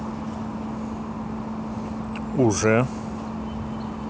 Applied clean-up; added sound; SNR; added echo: none; none; none; none.